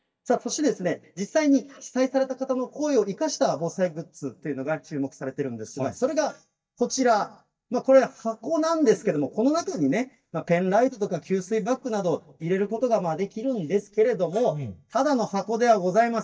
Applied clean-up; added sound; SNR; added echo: neural mask model DeepFilterNet 3.